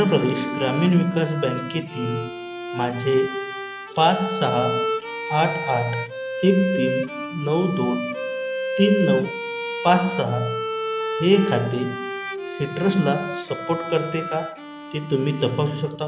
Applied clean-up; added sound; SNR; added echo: none; Bowed string instrument; 6 dB; none.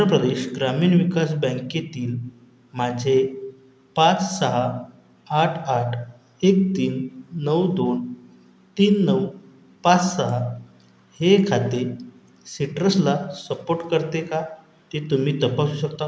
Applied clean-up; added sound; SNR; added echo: none; none; none; none.